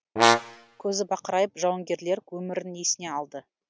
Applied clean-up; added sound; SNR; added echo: none; Brass instrument; -4 dB; none.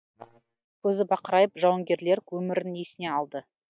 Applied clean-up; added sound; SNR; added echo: neural mask model DeepFilterNet 3.